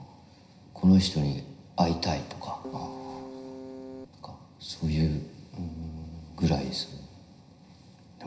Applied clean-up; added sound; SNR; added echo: none; Keyboard (musical); 11 dB; reverberation time 0.9 s.